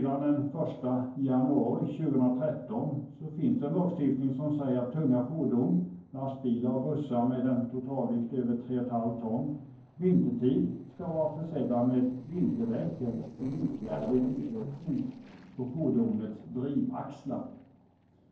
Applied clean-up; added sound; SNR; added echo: neural separator model SepFormer DNS4.